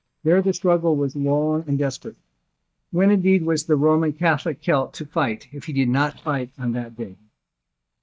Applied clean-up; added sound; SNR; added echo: neural mask model DeepFilterNet 3.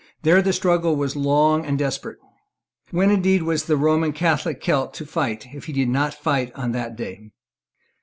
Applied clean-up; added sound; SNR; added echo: none; none; none; none.